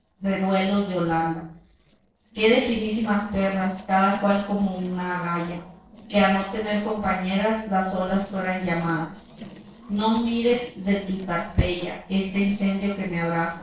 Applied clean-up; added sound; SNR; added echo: neural separator model SepFormer DNS4.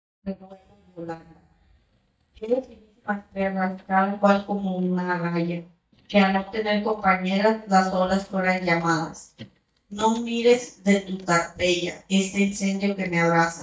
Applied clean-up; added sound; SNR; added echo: neural mask model DeepFilterNet 3.